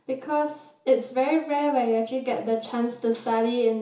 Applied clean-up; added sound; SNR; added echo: none; none; none; reverberation time 0.7 s.